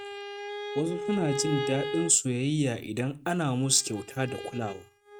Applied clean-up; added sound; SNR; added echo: neural mask model RNNoise.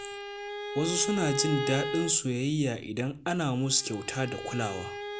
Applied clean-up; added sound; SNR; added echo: none; Bowed string instrument; 7 dB; none.